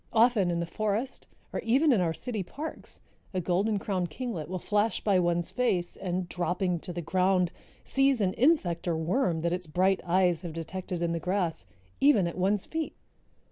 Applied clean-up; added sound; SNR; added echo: none; none; none; none.